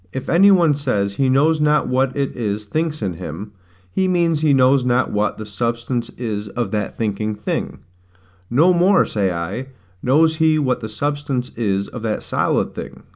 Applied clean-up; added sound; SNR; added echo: none; none; none; none.